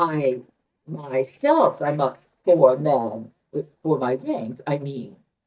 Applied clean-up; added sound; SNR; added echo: neural mask model DeepFilterNet 3.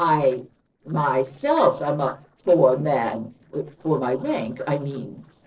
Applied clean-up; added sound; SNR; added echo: neural separator model SepFormer DNS4.